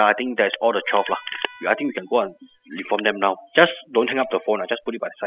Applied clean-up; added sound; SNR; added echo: classical method spectral subtraction.